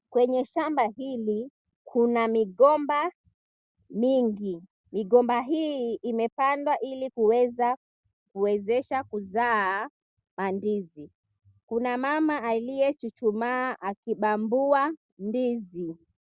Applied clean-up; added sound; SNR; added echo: none; none; none; none.